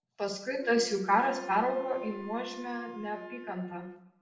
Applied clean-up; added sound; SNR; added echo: none; Wind instrument, woodwind instrument; 14 dB; reverberation time 0.6 s.